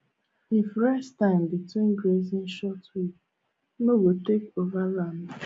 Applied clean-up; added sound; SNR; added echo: none; none; none; none.